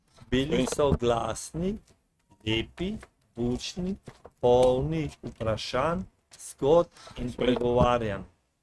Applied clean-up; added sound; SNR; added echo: neural mask model RNNoise.